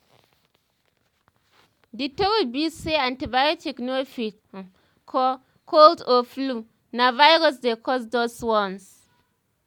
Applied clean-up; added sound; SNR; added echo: none; none; none; none.